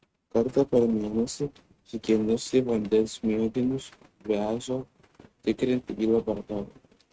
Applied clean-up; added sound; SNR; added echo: neural mask model RNNoise.